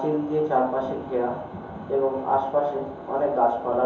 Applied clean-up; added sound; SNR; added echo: none; none; none; reverberation time 2.8 s.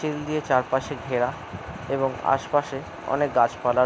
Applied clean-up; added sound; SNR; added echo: none; none; none; none.